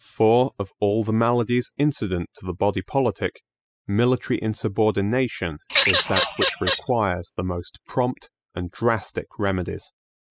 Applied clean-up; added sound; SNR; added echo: classical method spectral subtraction.